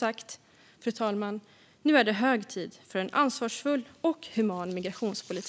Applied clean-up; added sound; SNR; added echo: none; none; none; none.